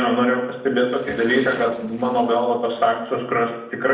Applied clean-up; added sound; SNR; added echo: neural separator model SepFormer DNS4.